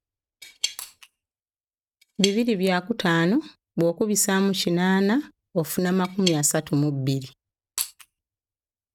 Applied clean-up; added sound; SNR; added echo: neural mask model RNNoise.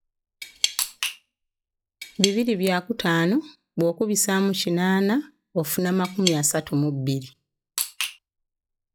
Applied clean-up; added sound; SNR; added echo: classical method log-MMSE.